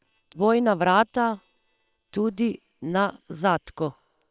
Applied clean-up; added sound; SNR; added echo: neural separator model SepFormer WHAM!.